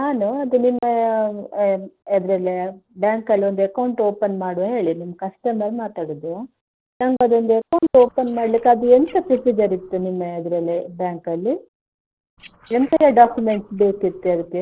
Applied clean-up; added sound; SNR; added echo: neural separator model SepFormer DNS4.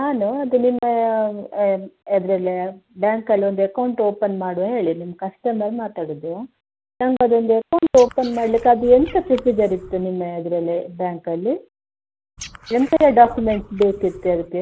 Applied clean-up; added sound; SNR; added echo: none; Frog; 19 dB; none.